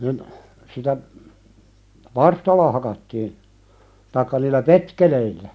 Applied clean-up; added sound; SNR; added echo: none; none; none; none.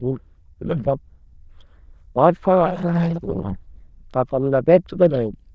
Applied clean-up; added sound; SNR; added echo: neural diffusion model UNIVERSE++.